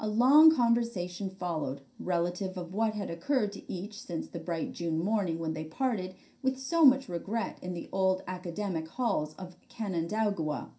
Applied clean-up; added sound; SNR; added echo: none; none; none; reverberation time 0.3 s.